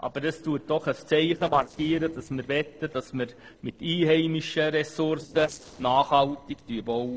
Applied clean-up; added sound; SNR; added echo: neural separator model SepFormer DNS4.